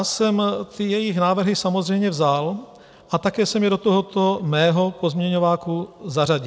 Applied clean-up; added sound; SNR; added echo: none; none; none; none.